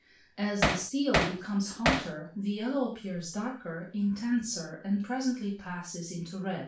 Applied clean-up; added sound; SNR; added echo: none; Hammer; -4 dB; reverberation time 0.3 s.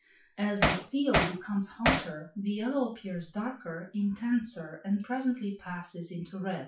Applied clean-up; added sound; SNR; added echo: classical method WPE with log-MMSE.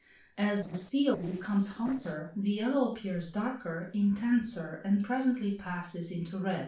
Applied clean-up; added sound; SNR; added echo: neural separator model SepFormer DNS4.